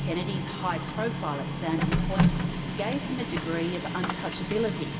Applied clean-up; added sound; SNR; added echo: none; Printer; -3 dB; reverberation time 1.6 s.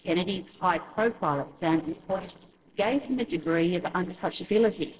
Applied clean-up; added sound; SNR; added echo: neural separator model SepFormer DNS4.